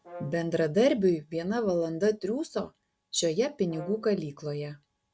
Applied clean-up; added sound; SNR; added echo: none; Brass instrument; 20 dB; none.